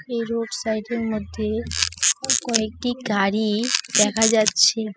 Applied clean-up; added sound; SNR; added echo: classical method spectral subtraction.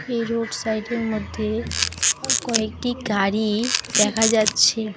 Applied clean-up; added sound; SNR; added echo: none; Camera; 0 dB; none.